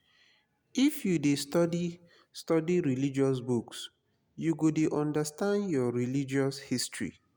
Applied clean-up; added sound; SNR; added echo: none; none; none; none.